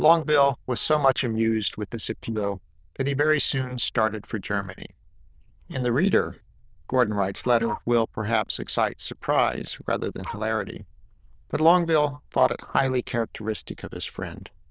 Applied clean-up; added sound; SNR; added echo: neural diffusion model UNIVERSE++.